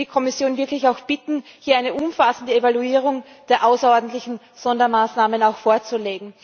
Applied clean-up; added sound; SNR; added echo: none; none; none; none.